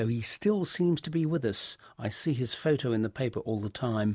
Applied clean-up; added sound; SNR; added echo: none; none; none; none.